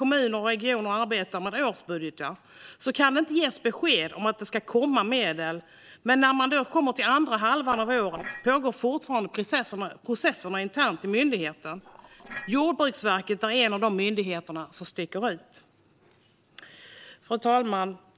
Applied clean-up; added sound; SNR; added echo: neural separator model SepFormer DNS4.